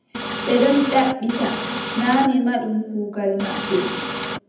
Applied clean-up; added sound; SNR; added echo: none; Printer; 5 dB; reverberation time 0.8 s.